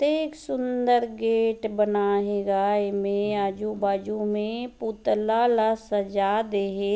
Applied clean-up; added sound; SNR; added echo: none; none; none; none.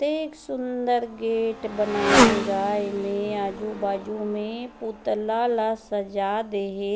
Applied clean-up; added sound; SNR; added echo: none; Motorcycle; 2 dB; none.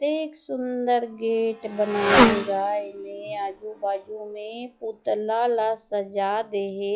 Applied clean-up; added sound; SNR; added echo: classical method log-MMSE.